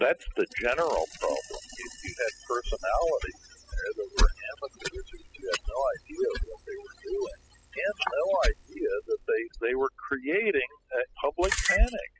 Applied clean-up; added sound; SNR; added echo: classical method spectral subtraction.